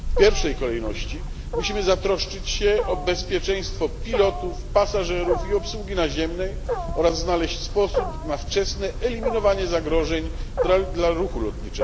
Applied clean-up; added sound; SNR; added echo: none; Wild animals; 4 dB; none.